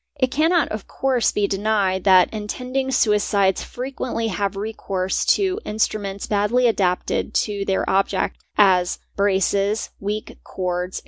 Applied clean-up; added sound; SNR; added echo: none; none; none; none.